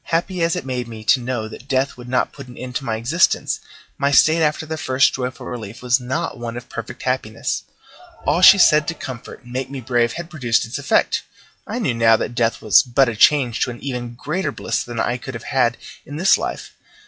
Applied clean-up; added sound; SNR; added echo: classical method log-MMSE.